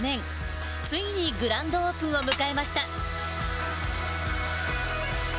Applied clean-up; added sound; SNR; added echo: none; Tap / Dishes, pots, and pans; 3 dB; none.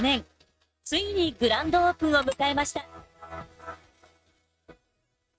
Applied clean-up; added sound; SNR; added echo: neural mask model RNNoise.